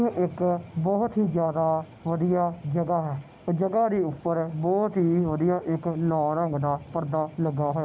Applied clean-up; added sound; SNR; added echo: none; none; none; none.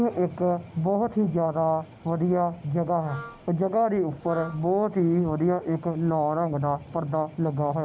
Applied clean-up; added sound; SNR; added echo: none; Wind instrument, woodwind instrument; 18 dB; none.